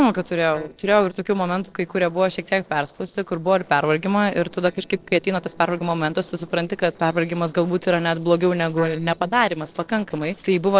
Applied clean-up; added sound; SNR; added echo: neural separator model SepFormer DNS4.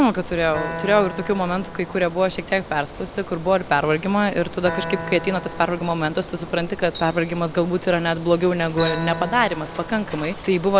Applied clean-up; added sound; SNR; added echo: none; Acoustic guitar + Bicycle; 11 dB; none.